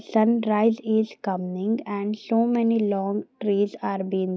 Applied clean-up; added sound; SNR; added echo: none; none; none; none.